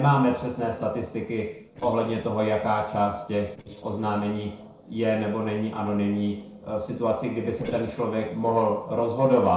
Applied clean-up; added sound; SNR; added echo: neural separator model SepFormer DNS4.